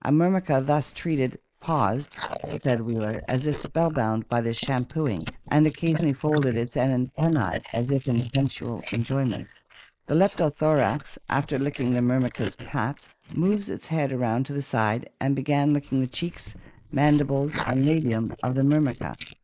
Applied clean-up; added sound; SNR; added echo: neural mask model Resemble Enhance denoiser.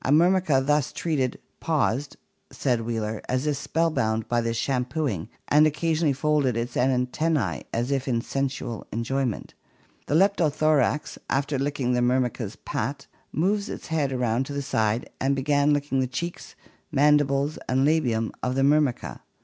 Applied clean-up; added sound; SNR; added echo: none; none; none; none.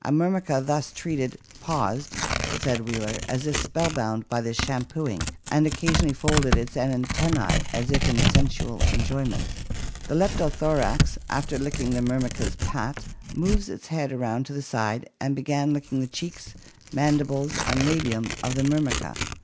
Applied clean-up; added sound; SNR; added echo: none; Tearing; 2 dB; none.